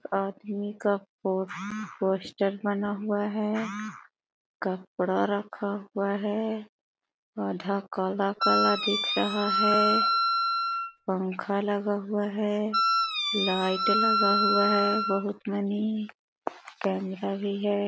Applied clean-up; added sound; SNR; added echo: none; Wind instrument, woodwind instrument; -3 dB; none.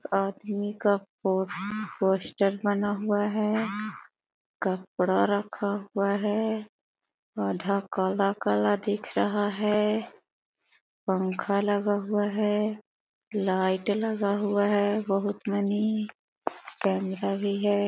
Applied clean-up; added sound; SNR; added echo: none; none; none; none.